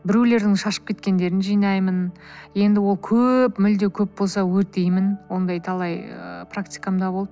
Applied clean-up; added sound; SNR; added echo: none; none; none; none.